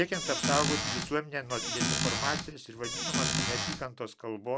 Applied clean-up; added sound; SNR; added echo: none; Squeak / Cupboard open or close; -3 dB; none.